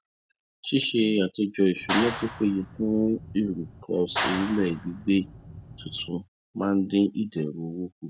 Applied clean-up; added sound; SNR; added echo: none; Clapping; 8 dB; none.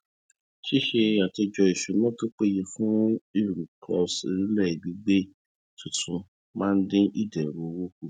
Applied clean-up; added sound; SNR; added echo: none; none; none; none.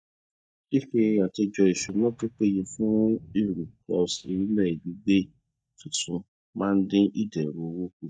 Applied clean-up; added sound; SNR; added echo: neural mask model DeepFilterNet 3.